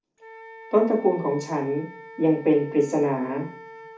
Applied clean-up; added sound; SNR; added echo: none; Wind instrument, woodwind instrument; 19 dB; reverberation time 0.4 s.